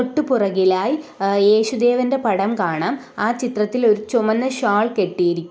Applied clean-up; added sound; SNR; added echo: none; none; none; none.